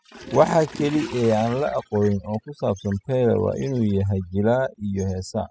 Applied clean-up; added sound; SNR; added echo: classical method spectral subtraction.